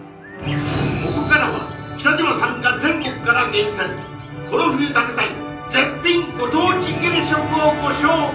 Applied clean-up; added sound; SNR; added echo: none; Bird; 19 dB; reverberation time 0.6 s.